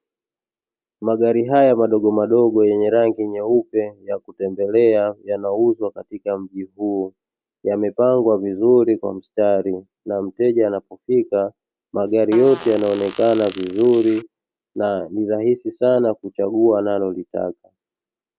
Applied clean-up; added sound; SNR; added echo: none; Fart; 17 dB; none.